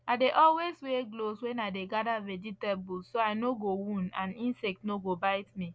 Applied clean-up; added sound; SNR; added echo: none; none; none; none.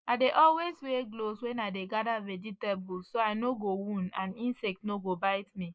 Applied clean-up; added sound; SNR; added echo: neural mask model Resemble Enhance denoiser.